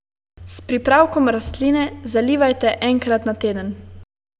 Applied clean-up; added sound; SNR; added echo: none; none; none; none.